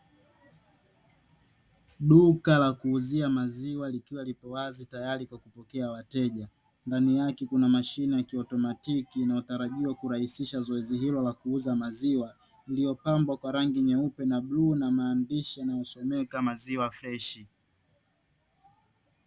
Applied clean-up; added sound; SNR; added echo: none; none; none; none.